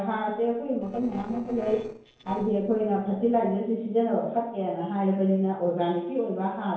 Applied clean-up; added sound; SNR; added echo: neural separator model SepFormer DNS4.